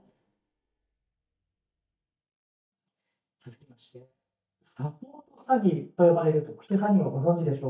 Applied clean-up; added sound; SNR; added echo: neural mask model DeepFilterNet 3.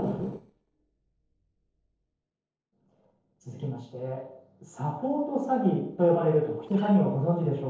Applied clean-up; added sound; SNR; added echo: neural separator model SepFormer DNS4.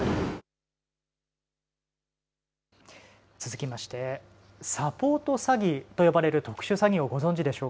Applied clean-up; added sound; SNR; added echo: none; none; none; none.